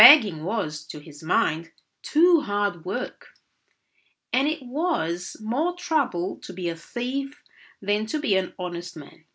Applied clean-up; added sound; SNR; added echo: none; none; none; none.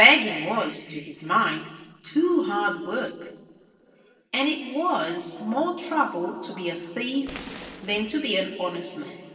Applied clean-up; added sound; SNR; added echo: neural separator model SepFormer DNS4.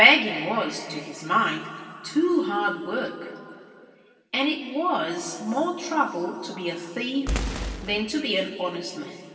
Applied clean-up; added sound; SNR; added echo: none; Boom; 7 dB; reverberation time 2.8 s.